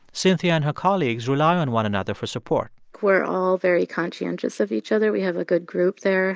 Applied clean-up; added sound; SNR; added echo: none; none; none; none.